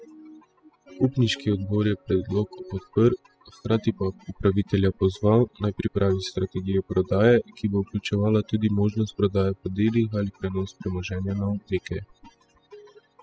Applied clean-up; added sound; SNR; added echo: classical method spectral subtraction.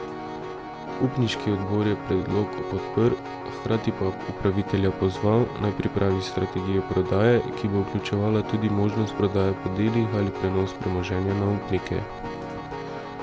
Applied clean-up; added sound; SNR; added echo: none; Piano; 8 dB; none.